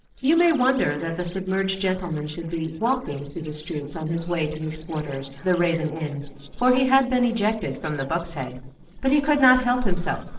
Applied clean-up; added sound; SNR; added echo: neural separator model SepFormer DNS4.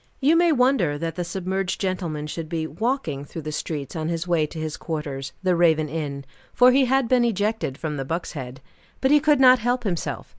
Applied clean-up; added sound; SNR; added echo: none; none; none; none.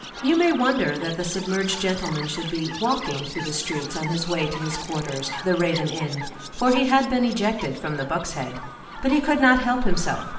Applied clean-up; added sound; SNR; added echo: none; Chirp, tweet; 12 dB; reverberation time 0.7 s.